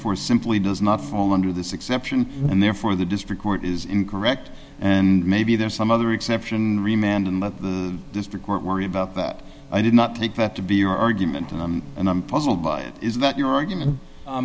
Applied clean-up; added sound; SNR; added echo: none; Buzz; 13 dB; none.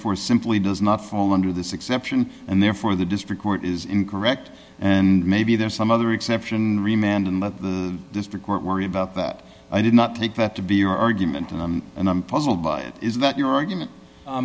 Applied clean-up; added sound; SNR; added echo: none; none; none; none.